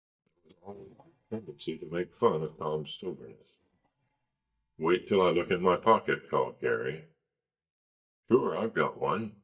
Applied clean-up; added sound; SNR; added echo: neural mask model DeepFilterNet 3.